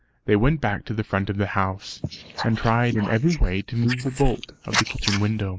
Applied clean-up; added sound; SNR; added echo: neural mask model Resemble Enhance denoiser.